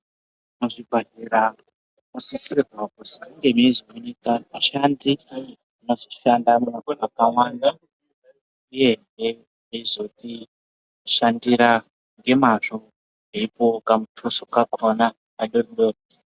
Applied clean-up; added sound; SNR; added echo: none; none; none; none.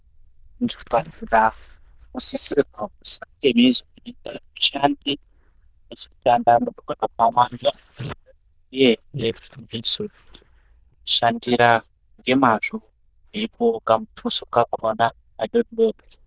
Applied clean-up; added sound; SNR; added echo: neural diffusion model UNIVERSE++.